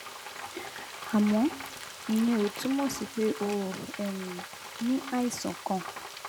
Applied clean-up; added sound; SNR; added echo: none; Frying (food); 11 dB; none.